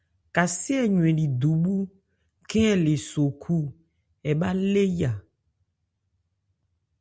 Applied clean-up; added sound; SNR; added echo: none; none; none; none.